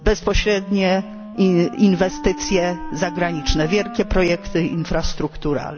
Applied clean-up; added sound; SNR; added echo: none; Wind instrument, woodwind instrument; 14 dB; none.